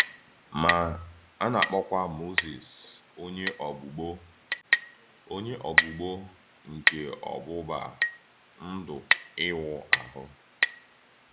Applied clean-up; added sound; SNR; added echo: none; Chink, clink; -2 dB; none.